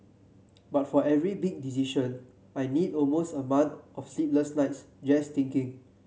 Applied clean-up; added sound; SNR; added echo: none; none; none; none.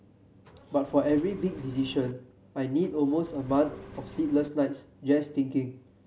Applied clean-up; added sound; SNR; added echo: none; Engine; 18 dB; none.